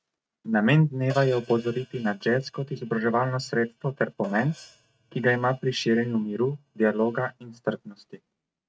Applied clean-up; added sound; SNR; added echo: neural mask model RNNoise.